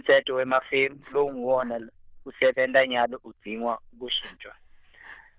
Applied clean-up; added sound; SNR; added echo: neural diffusion model UNIVERSE++.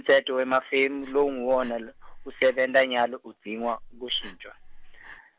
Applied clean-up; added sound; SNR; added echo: none; Breathing; 17 dB; none.